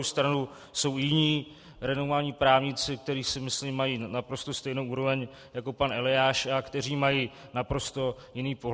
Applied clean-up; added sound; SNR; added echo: none; none; none; none.